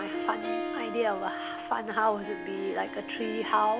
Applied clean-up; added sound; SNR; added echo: none; Harp; 6 dB; none.